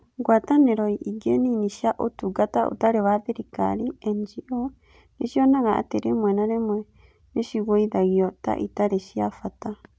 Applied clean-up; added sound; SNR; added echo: none; none; none; none.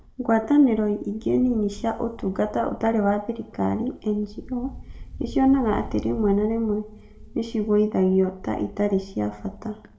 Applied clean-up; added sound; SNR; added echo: none; Wind; 17 dB; reverberation time 0.6 s.